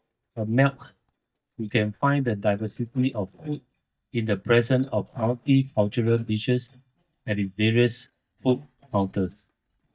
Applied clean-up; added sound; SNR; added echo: neural mask model DeepFilterNet 3.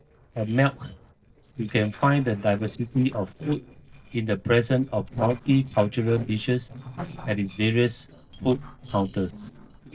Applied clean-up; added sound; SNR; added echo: neural separator model SepFormer DNS4.